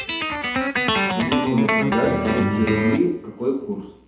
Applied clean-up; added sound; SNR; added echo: none; Guitar; 0 dB; reverberation time 2.0 s.